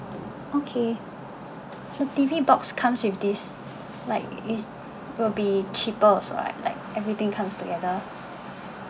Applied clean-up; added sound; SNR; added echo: none; none; none; none.